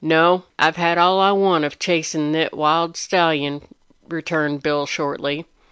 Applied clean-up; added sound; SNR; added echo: none; none; none; none.